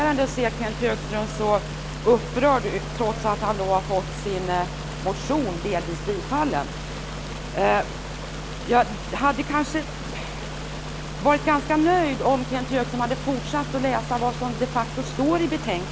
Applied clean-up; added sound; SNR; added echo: none; Stream; 12 dB; none.